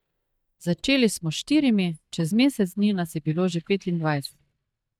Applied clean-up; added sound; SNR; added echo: neural mask model DeepFilterNet 3.